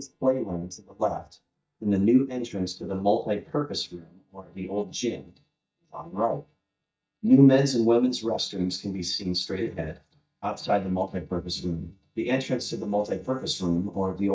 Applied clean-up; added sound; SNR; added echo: neural mask model DeepFilterNet 3.